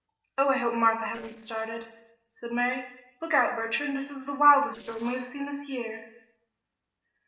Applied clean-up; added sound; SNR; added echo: neural separator model SepFormer DNS4.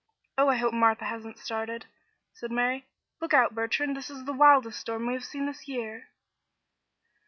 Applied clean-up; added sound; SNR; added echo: none; none; none; none.